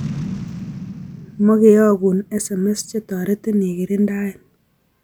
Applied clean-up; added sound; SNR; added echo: none; Boom; 14 dB; none.